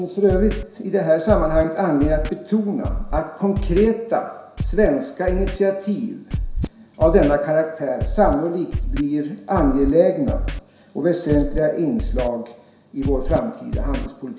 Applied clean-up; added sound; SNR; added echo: none; Scratching (performance technique); 6 dB; reverberation time 0.7 s.